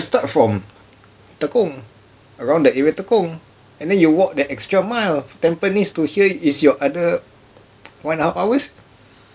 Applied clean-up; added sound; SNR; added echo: none; none; none; none.